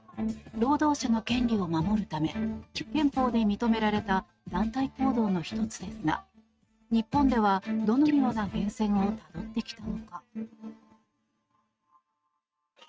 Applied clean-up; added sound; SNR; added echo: neural mask model RNNoise.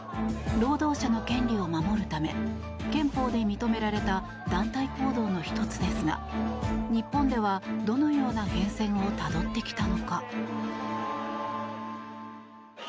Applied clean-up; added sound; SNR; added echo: none; none; none; none.